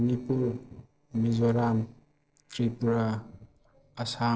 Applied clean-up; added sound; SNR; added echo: neural separator model SepFormer DNS4.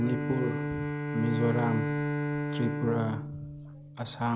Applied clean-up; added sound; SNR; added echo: none; Bowed string instrument; 1 dB; none.